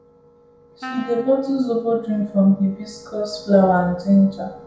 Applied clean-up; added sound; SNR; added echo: none; Wind instrument, woodwind instrument; 18 dB; reverberation time 0.6 s.